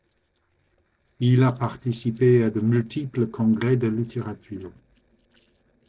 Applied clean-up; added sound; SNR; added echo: neural separator model SepFormer DNS4.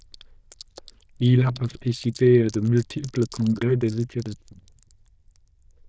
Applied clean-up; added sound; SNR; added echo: neural diffusion model UNIVERSE++.